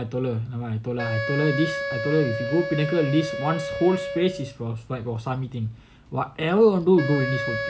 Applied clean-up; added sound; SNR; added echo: none; Wind instrument, woodwind instrument; 8 dB; none.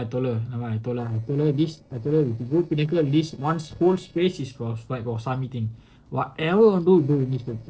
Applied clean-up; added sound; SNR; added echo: neural separator model SepFormer DNS4.